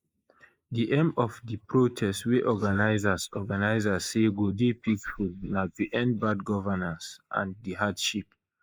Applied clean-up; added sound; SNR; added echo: neural mask model Resemble Enhance denoiser.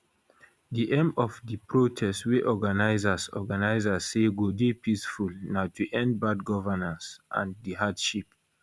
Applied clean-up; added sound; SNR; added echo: none; none; none; none.